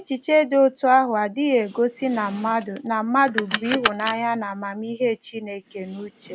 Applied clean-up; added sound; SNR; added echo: none; Car; 10 dB; none.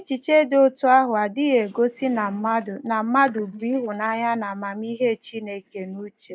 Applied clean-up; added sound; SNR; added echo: neural mask model DeepFilterNet 3.